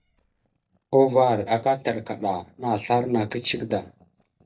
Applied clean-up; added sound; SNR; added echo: neural mask model DeepFilterNet 3.